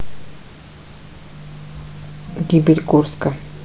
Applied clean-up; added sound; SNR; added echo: none; Organ; 13 dB; none.